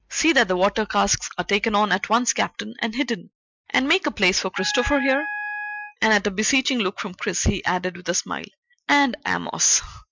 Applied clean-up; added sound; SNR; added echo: classical method Wiener filter.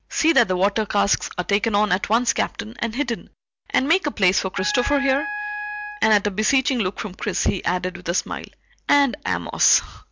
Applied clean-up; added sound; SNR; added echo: none; Wind instrument, woodwind instrument; 8 dB; none.